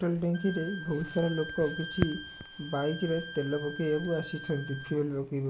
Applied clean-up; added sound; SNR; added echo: none; Wind instrument, woodwind instrument; 12 dB; none.